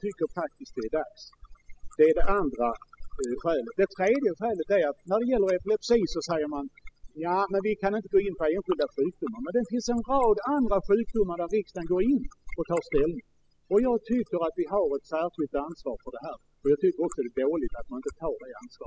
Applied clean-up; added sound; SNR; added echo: classical method spectral subtraction.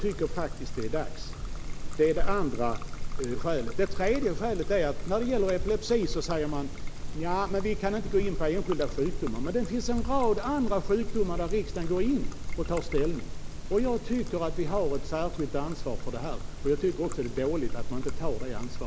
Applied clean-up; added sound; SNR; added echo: none; Trickle, dribble; 0 dB; none.